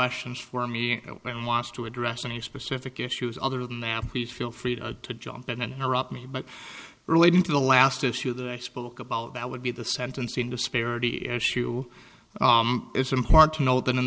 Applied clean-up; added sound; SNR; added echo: neural separator model SepFormer DNS4.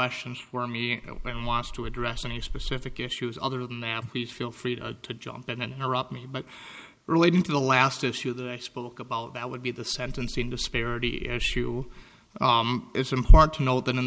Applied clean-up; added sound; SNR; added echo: neural mask model Resemble Enhance denoiser.